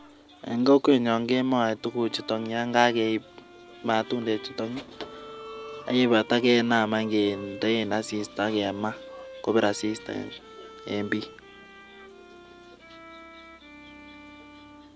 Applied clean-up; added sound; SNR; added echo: none; Bowed string instrument; 19 dB; none.